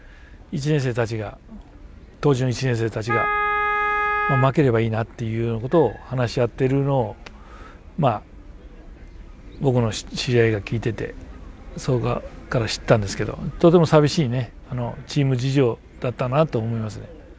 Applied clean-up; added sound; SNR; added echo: none; Wind instrument, woodwind instrument; 2 dB; none.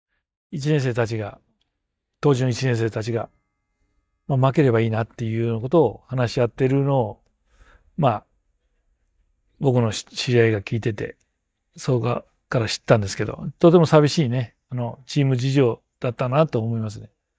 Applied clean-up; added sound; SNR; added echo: neural mask model DeepFilterNet 3.